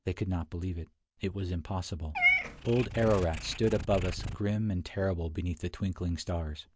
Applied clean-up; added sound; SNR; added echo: none; Meow / Purr; 6 dB; none.